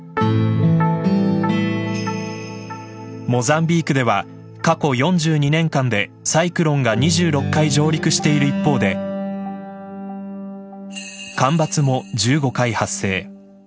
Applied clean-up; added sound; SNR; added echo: none; none; none; none.